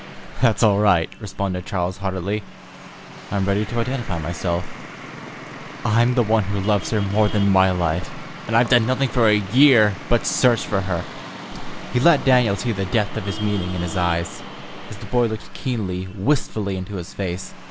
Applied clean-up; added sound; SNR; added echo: none; Traffic noise, roadway noise; 14 dB; none.